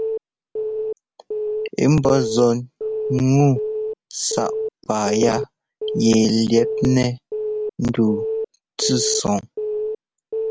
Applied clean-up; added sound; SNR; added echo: none; Alarm / Keyboard (musical); 6 dB; none.